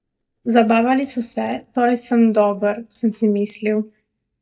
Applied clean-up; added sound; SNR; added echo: neural mask model DeepFilterNet 3.